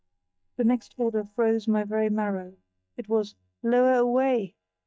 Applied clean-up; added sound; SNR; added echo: neural mask model DeepFilterNet 3.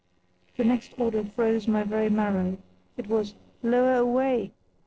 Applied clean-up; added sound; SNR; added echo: neural separator model SepFormer DNS4.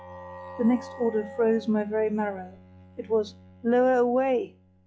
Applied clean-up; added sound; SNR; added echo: classical method log-MMSE.